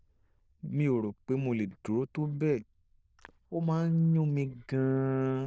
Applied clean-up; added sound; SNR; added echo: neural diffusion model UNIVERSE++.